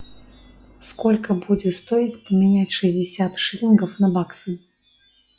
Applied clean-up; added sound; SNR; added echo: classical method log-MMSE.